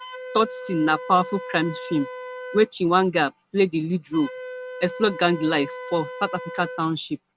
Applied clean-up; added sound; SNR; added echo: none; Wind instrument, woodwind instrument; 12 dB; none.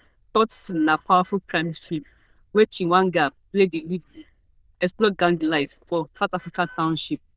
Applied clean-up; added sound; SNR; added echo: neural diffusion model UNIVERSE++.